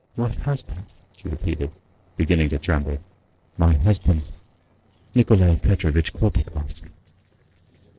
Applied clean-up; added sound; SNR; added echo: neural separator model SepFormer DNS4.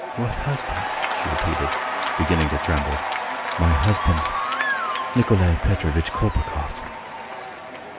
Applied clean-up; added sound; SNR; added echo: none; Applause / Cheering; 3 dB; none.